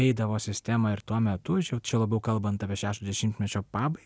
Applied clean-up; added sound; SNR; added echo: none; none; none; none.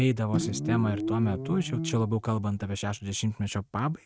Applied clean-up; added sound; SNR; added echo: neural mask model RNNoise.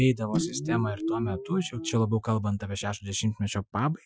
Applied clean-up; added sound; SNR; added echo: classical method Wiener filter.